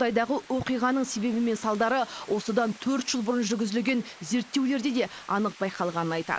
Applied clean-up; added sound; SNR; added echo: neural mask model Resemble Enhance denoiser.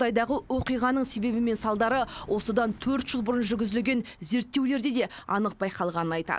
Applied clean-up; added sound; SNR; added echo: none; none; none; none.